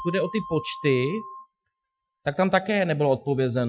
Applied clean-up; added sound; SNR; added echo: classical method Wiener filter.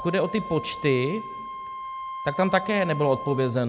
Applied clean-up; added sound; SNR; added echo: none; Wind instrument, woodwind instrument; 10 dB; none.